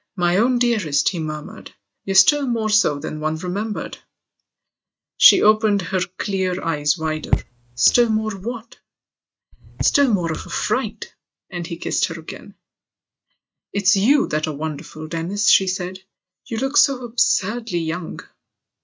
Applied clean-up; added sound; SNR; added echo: neural mask model RNNoise.